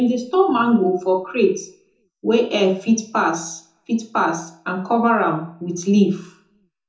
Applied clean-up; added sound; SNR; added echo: none; none; none; reverberation time 0.5 s.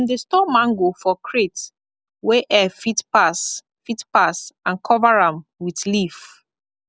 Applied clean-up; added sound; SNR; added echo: none; none; none; none.